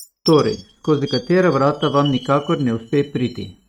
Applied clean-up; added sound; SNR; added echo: neural mask model RNNoise.